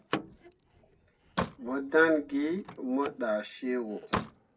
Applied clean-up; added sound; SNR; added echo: none; Slam; 8 dB; reverberation time 0.4 s.